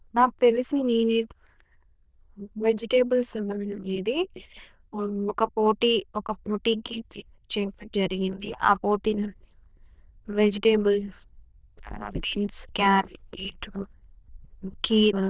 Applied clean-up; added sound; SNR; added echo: neural diffusion model UNIVERSE++.